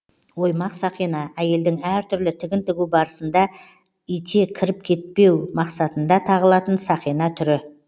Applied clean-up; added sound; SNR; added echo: none; none; none; none.